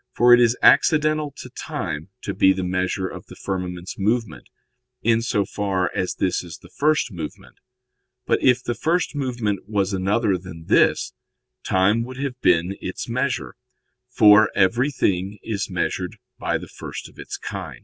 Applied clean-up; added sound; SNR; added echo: none; none; none; none.